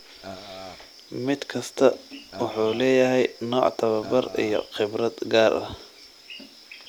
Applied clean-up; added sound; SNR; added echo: none; Burping, eructation; 16 dB; none.